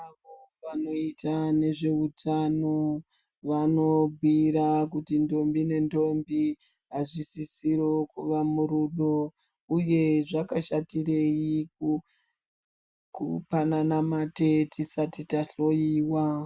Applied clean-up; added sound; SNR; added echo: none; none; none; none.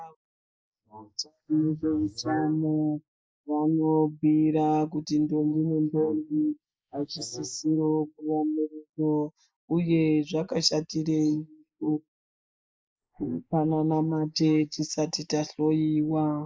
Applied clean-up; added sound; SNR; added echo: neural mask model Resemble Enhance denoiser.